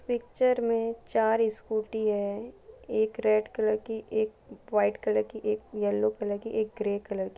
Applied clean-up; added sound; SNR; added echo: none; none; none; none.